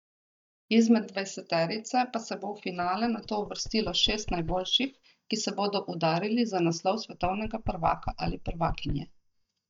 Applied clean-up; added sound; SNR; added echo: neural mask model DeepFilterNet 3.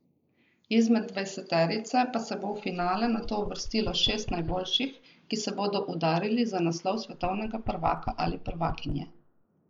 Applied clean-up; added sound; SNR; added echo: neural mask model Resemble Enhance denoiser.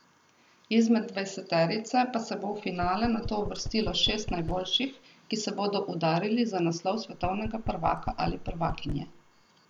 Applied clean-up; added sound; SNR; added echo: none; Knock; 8 dB; none.